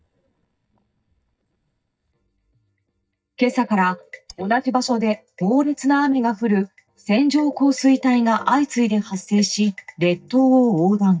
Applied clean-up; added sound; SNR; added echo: neural mask model DeepFilterNet 3.